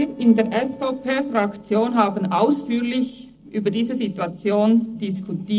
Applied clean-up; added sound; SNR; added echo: neural separator model SepFormer DNS4.